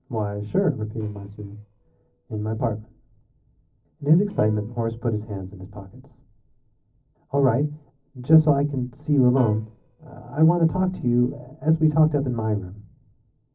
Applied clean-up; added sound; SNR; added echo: neural separator model SepFormer DNS4.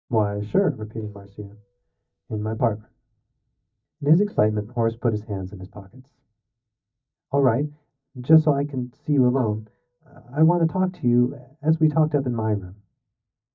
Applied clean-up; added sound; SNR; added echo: neural mask model DeepFilterNet 3.